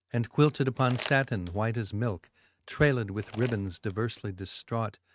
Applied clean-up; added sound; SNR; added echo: neural mask model RNNoise.